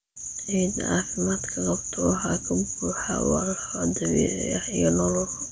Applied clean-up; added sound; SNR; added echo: none; none; none; none.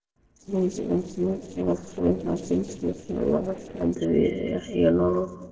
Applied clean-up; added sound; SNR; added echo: neural separator model SepFormer DNS4.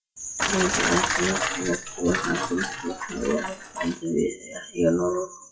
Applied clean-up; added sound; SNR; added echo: classical method WPE with log-MMSE.